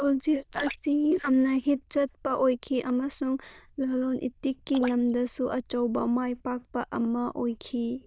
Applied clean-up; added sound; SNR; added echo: neural diffusion model UNIVERSE++.